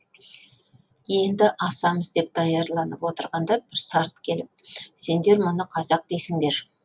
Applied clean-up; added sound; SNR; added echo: none; none; none; none.